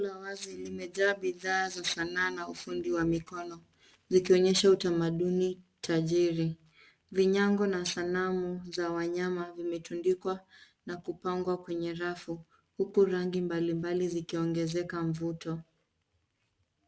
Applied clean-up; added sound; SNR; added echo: none; none; none; none.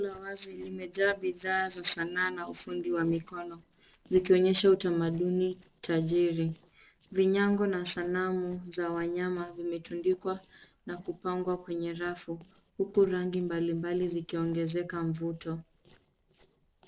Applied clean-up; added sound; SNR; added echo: neural separator model SepFormer DNS4.